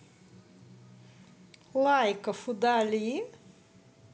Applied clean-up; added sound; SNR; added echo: none; none; none; none.